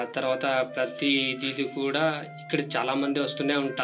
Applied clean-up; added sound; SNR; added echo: none; Wind instrument, woodwind instrument; 15 dB; reverberation time 0.2 s.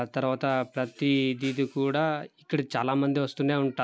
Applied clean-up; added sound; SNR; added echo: none; none; none; none.